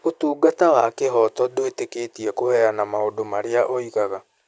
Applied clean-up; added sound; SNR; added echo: none; none; none; none.